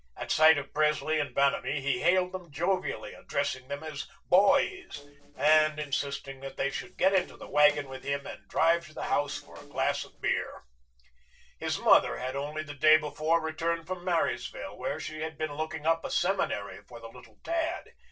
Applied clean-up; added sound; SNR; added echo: neural separator model SepFormer DNS4.